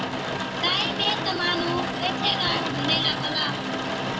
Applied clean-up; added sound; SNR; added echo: none; Rain; 0 dB; reverberation time 1.1 s.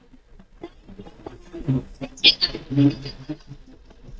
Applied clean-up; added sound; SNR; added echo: neural mask model DeepFilterNet 3.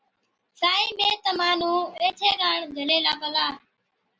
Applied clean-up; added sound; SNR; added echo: none; none; none; none.